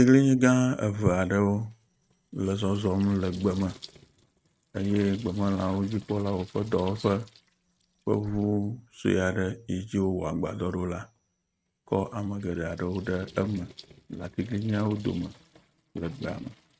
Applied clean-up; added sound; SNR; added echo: neural mask model RNNoise.